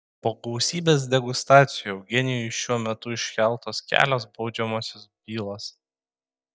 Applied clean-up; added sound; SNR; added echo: neural mask model DeepFilterNet 3.